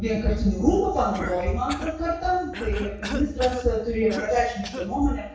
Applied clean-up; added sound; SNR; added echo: none; Cough; 14 dB; reverberation time 0.6 s.